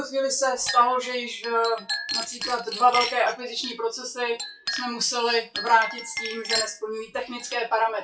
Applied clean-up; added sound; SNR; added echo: classical method WPE with log-MMSE.